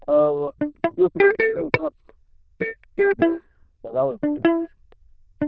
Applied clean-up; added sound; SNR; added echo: neural diffusion model UNIVERSE++.